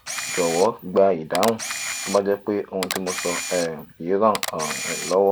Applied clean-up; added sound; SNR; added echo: none; Camera; 8 dB; none.